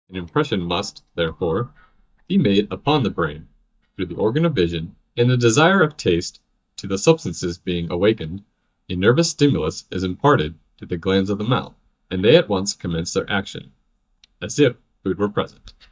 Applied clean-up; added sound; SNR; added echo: neural mask model DeepFilterNet 3.